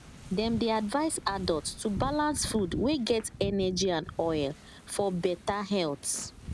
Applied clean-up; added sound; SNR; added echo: none; Wind / Ocean; 12 dB; none.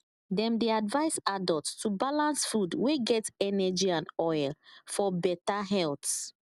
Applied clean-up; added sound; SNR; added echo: none; none; none; none.